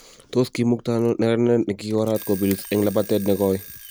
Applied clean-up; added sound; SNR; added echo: none; Camera + Alarm / Clock; 19 dB; none.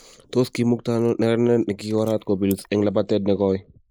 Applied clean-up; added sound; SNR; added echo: neural mask model Resemble Enhance denoiser.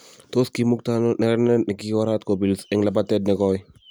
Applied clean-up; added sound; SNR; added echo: none; none; none; none.